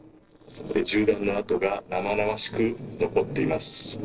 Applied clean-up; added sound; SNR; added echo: neural separator model SepFormer DNS4.